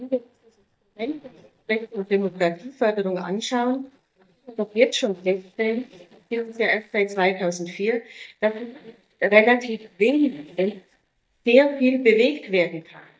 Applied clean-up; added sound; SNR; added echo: neural mask model DeepFilterNet 3.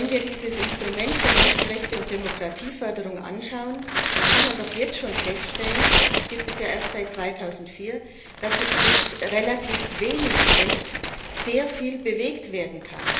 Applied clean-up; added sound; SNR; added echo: none; Tearing; -5 dB; reverberation time 1.0 s.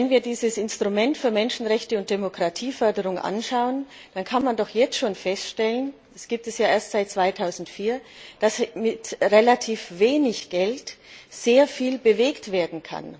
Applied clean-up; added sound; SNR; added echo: none; none; none; none.